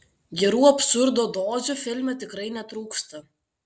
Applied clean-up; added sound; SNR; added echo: none; none; none; none.